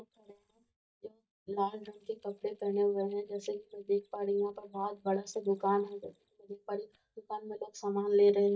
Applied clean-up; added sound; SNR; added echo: neural mask model DeepFilterNet 3.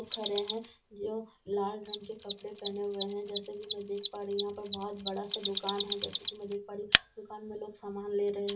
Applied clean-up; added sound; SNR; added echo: none; Mechanisms; -2 dB; reverberation time 0.2 s.